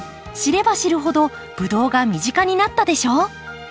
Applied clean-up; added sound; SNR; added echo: none; none; none; none.